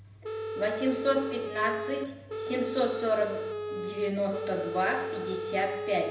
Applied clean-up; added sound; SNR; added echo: none; Telephone; 4 dB; reverberation time 0.8 s.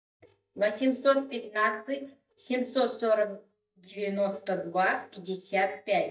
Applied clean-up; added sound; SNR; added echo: neural mask model DeepFilterNet 3.